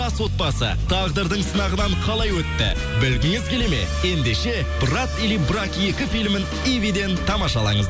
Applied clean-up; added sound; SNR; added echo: none; none; none; none.